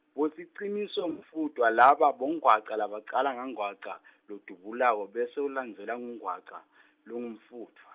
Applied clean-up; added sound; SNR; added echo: none; none; none; none.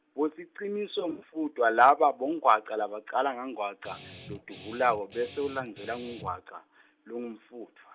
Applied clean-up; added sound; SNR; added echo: none; Guitar; 17 dB; none.